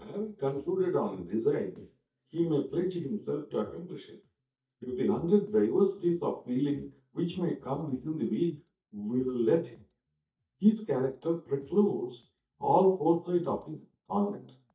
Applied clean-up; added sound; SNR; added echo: neural mask model DeepFilterNet 3.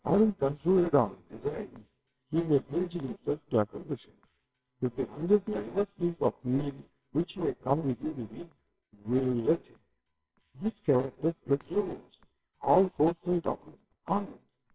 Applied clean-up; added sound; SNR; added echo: neural separator model SepFormer WHAMR!.